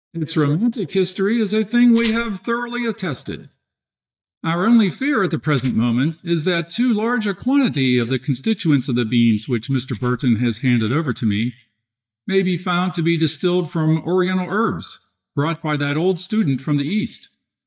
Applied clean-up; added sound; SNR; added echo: neural mask model DeepFilterNet 3.